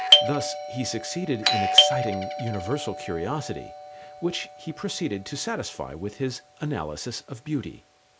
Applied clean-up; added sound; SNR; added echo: none; Doorbell; -3 dB; none.